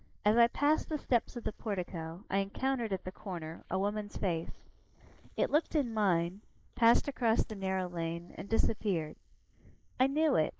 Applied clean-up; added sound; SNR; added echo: neural mask model Resemble Enhance denoiser.